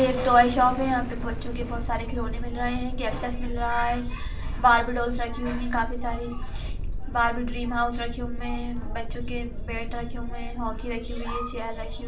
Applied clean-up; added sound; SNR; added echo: none; Thunderstorm; 2 dB; reverberation time 0.3 s.